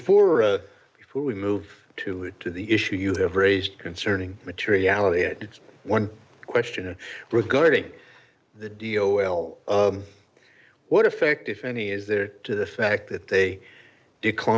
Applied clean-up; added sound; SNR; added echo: none; none; none; none.